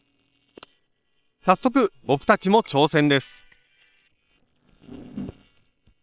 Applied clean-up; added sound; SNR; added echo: neural separator model SepFormer WHAM!.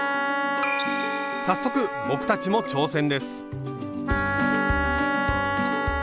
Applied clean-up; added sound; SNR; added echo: none; Wind instrument, woodwind instrument; 1 dB; none.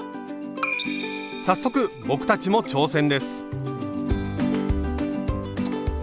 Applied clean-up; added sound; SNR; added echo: none; none; none; none.